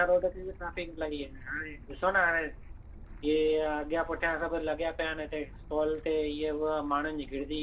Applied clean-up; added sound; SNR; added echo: none; Stream / Bird; 14 dB; reverberation time 0.1 s.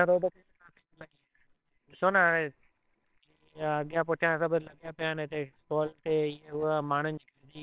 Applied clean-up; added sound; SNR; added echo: neural separator model SepFormer WHAMR!.